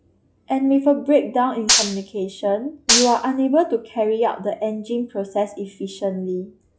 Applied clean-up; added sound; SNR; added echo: classical method log-MMSE.